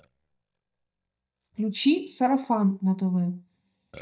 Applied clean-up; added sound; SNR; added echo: neural mask model DeepFilterNet 3.